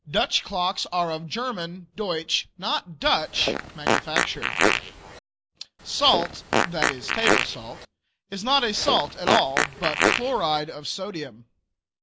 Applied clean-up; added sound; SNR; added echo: none; Fart; -2 dB; none.